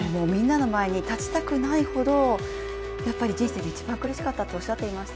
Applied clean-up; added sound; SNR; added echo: none; Wind instrument, woodwind instrument; 10 dB; none.